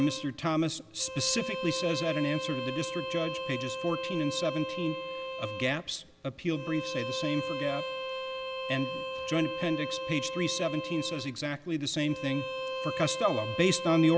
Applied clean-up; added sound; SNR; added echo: none; Bowed string instrument; 5 dB; none.